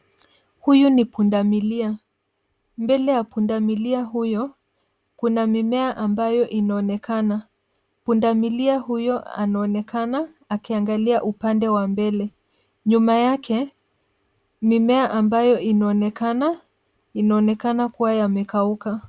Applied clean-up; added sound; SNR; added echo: none; none; none; none.